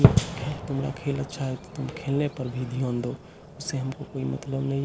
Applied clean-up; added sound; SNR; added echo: none; Fireworks; 0 dB; none.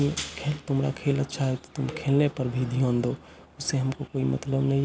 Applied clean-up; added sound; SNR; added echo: none; none; none; none.